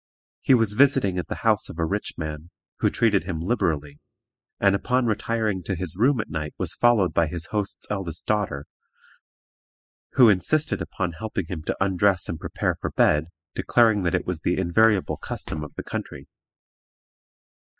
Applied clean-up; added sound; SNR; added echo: classical method spectral subtraction.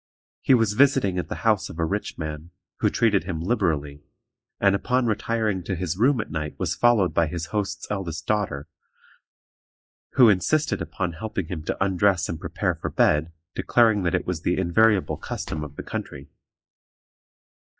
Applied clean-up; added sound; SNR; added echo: classical method log-MMSE.